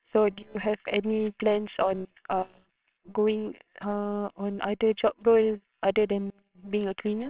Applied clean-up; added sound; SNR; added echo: neural separator model SepFormer WHAMR!.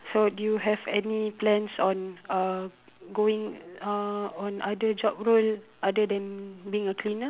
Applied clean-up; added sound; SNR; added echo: none; none; none; none.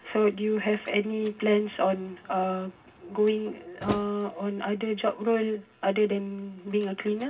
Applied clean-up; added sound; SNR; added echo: none; Slam; 18 dB; reverberation time 0.4 s.